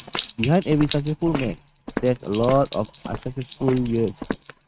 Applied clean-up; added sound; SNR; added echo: neural mask model RNNoise.